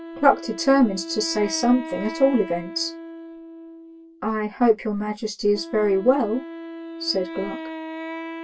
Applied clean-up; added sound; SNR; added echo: none; Wind instrument, woodwind instrument; 12 dB; reverberation time 0.1 s.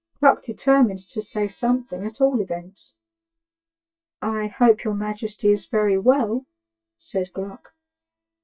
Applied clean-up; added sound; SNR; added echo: neural mask model DeepFilterNet 3.